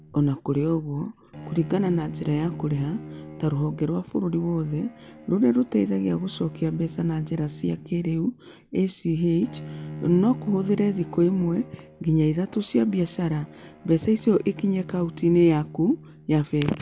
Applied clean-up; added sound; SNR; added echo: none; Bowed string instrument; 16 dB; none.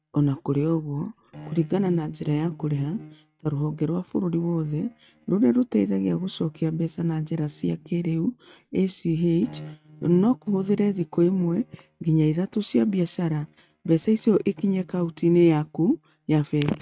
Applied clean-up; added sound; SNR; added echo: neural mask model RNNoise.